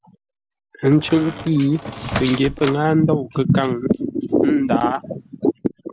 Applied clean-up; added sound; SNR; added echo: none; Squeak; 10 dB; none.